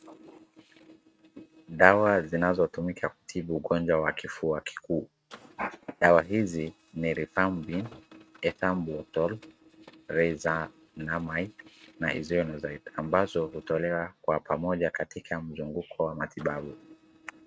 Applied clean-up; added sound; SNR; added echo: neural mask model RNNoise.